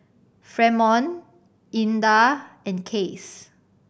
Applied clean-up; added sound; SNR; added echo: none; none; none; none.